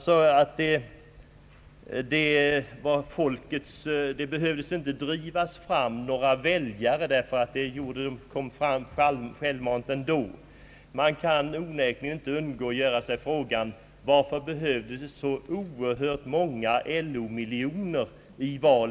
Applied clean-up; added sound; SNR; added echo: none; none; none; none.